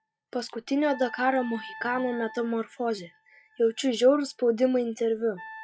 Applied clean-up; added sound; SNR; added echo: classical method log-MMSE.